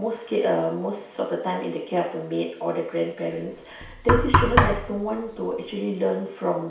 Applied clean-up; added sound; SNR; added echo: none; Knock; -2 dB; reverberation time 0.6 s.